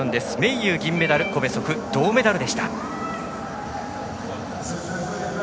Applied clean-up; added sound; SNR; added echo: none; none; none; none.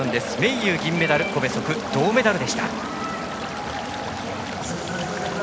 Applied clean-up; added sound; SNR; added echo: none; Stream; 10 dB; none.